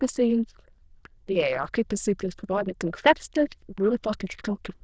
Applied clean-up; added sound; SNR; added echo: neural diffusion model UNIVERSE++.